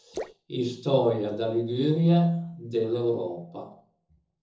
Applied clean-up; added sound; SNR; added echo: neural separator model SepFormer DNS4.